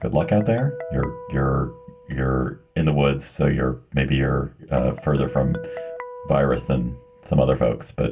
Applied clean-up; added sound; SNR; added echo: none; Guitar; 16 dB; reverberation time 0.2 s.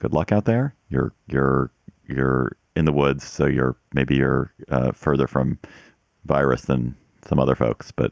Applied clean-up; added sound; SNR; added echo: none; none; none; none.